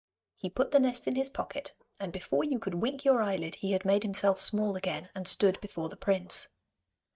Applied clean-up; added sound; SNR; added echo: neural mask model DeepFilterNet 3.